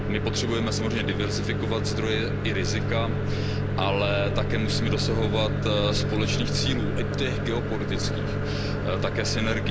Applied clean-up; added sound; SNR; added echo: none; Microwave oven; -3 dB; none.